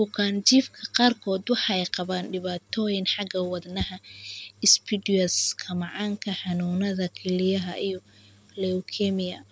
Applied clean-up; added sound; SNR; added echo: none; none; none; none.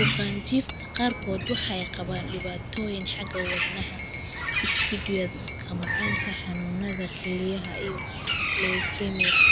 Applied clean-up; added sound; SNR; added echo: none; Cutlery, silverware / Dishes, pots, and pans / Chink, clink + Bird; -4 dB; none.